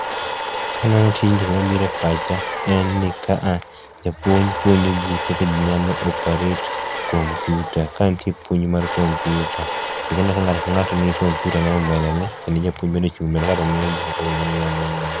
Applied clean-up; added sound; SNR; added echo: none; Domestic sounds, home sounds; 6 dB; none.